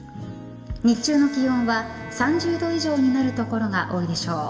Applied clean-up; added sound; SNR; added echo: none; Bowed string instrument; 19 dB; reverberation time 1.7 s.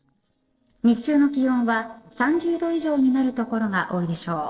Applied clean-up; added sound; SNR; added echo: neural separator model SepFormer DNS4.